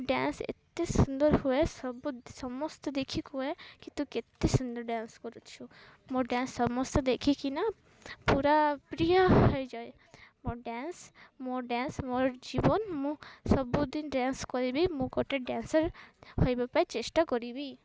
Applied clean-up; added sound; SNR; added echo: none; none; none; none.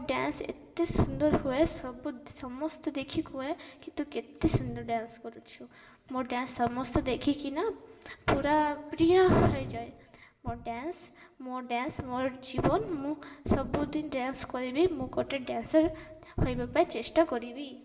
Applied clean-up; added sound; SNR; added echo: none; none; none; reverberation time 0.9 s.